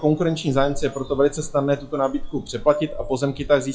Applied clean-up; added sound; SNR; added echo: classical method WPE with log-MMSE.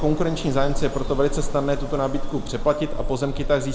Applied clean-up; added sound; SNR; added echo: none; Bird vocalization, bird call, bird song; 2 dB; reverberation time 0.7 s.